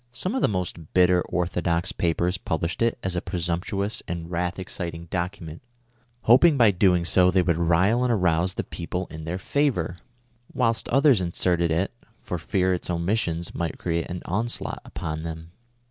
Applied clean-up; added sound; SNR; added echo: none; none; none; none.